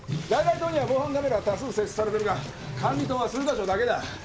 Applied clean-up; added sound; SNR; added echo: none; none; none; none.